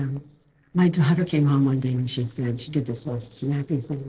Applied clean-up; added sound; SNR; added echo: neural separator model SepFormer DNS4.